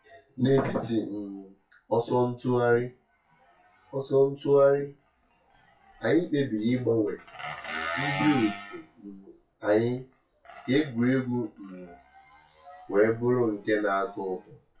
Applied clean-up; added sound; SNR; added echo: classical method WPE with log-MMSE.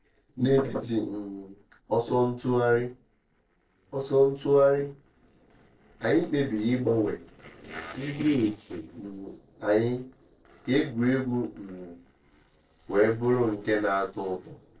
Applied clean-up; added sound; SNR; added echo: neural separator model SepFormer DNS4.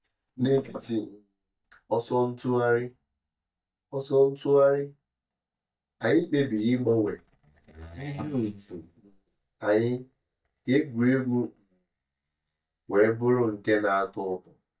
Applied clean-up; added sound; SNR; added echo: neural mask model DeepFilterNet 3.